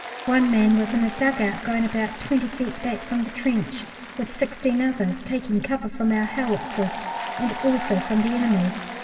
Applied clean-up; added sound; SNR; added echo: none; Applause; 11 dB; reverberation time 2.9 s.